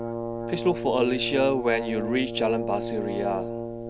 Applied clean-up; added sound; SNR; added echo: none; Brass instrument; 5 dB; none.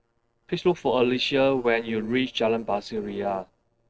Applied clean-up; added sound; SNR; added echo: neural separator model SepFormer DNS4.